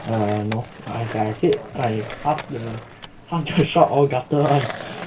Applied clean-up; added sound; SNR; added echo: none; Skateboard; 13 dB; reverberation time 0.2 s.